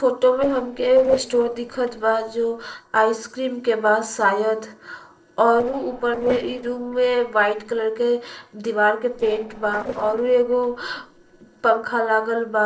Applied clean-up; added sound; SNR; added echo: neural separator model SepFormer DNS4.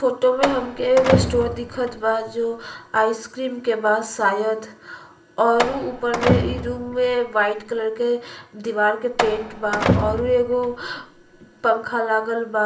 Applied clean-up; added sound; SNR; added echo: none; Slam; 4 dB; reverberation time 0.4 s.